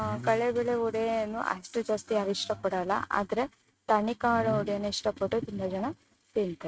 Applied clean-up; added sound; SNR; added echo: neural mask model RNNoise.